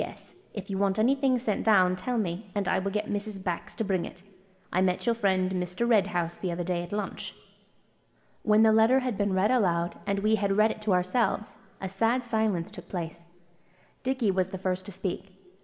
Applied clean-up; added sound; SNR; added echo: none; none; none; reverberation time 1.3 s.